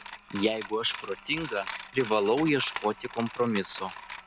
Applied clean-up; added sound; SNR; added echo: none; Coin (dropping); 11 dB; none.